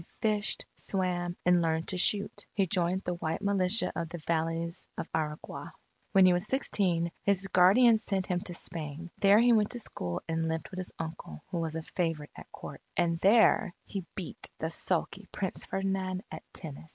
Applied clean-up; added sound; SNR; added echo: none; none; none; none.